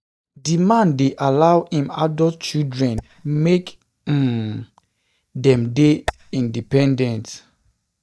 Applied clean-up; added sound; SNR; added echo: neural mask model DeepFilterNet 3.